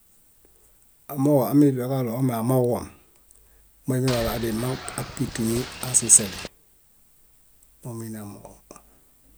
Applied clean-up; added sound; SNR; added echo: none; Boat, Water vehicle; 10 dB; none.